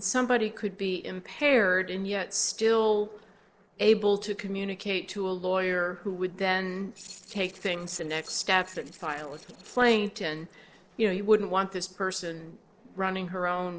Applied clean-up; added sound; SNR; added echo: neural separator model SepFormer DNS4.